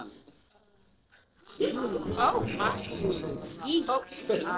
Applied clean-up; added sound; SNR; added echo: neural separator model SepFormer DNS4.